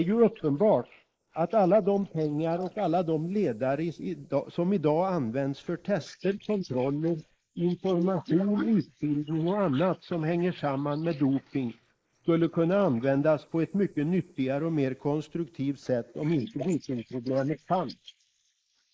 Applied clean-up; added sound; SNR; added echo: neural mask model Resemble Enhance denoiser.